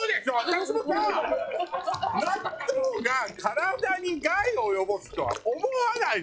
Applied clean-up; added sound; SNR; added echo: classical method log-MMSE.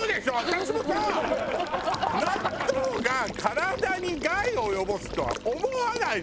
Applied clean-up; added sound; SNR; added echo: none; Water / Liquid; 10 dB; none.